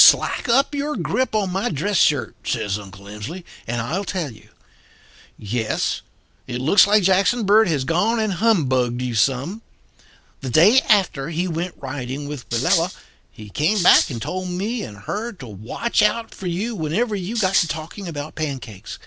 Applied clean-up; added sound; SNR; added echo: none; Rattle (instrument); 3 dB; none.